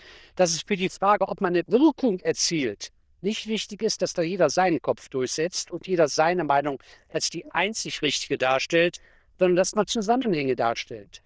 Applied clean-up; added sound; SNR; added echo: neural diffusion model UNIVERSE++.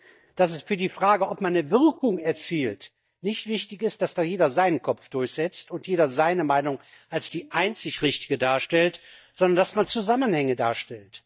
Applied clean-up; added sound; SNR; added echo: neural mask model DeepFilterNet 3.